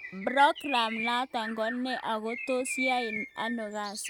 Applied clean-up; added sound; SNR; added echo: neural mask model RNNoise.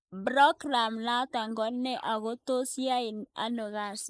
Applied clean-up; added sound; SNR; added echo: neural mask model Resemble Enhance denoiser.